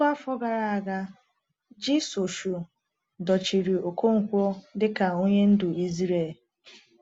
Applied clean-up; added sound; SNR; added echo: none; none; none; none.